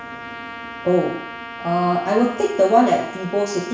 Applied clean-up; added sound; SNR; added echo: none; Trumpet; 14 dB; reverberation time 0.7 s.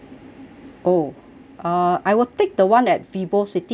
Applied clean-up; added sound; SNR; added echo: none; none; none; none.